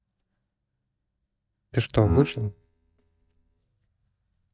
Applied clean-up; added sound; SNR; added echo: neural mask model DeepFilterNet 3.